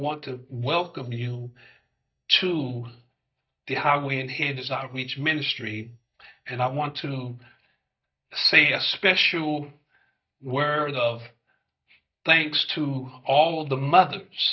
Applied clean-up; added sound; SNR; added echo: neural mask model DeepFilterNet 3.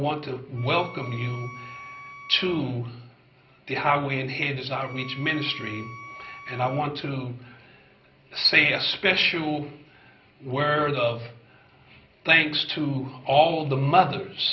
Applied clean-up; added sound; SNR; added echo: none; Wind instrument, woodwind instrument; 17 dB; reverberation time 0.5 s.